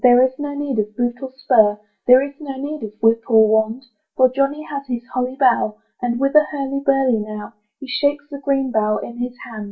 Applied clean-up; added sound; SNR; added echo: none; none; none; reverberation time 0.2 s.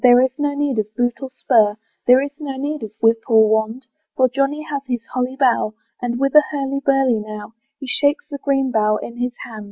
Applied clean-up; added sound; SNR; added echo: none; none; none; none.